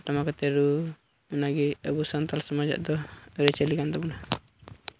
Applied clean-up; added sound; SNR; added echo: none; none; none; none.